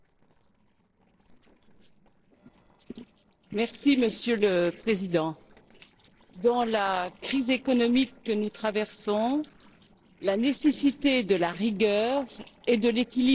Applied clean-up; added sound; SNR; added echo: neural separator model SepFormer DNS4.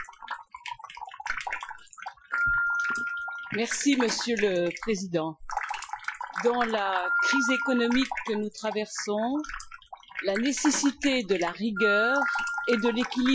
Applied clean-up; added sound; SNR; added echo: classical method Wiener filter.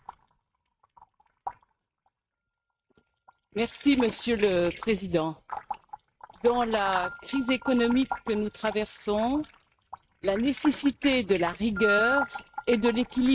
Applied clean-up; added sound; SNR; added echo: neural mask model RNNoise.